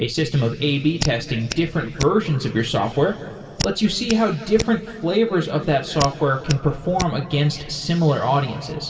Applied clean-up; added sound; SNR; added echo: none; Hands; 12 dB; reverberation time 2.4 s.